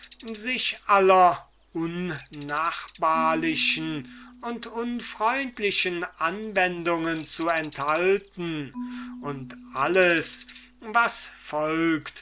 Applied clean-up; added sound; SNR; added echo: none; Marimba, xylophone / Wood + Bird; 19 dB; none.